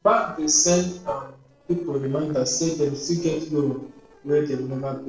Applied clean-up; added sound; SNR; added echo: neural separator model SepFormer DNS4.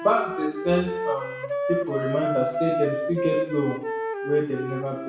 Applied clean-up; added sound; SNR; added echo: none; Wind instrument, woodwind instrument; 3 dB; reverberation time 0.7 s.